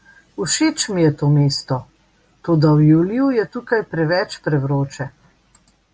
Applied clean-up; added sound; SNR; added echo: none; none; none; none.